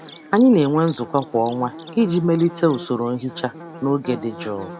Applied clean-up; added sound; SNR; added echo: none; Buzz / Bird; 17 dB; none.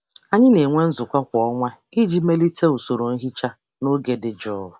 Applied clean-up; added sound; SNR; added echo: none; none; none; none.